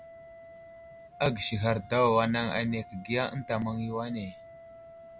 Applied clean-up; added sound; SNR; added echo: none; Wind instrument, woodwind instrument; 19 dB; none.